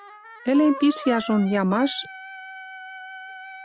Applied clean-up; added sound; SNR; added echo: none; Wind instrument, woodwind instrument; 13 dB; none.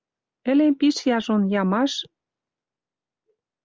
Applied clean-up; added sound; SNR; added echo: none; none; none; none.